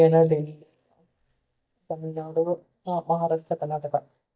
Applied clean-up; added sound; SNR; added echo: neural mask model DeepFilterNet 3.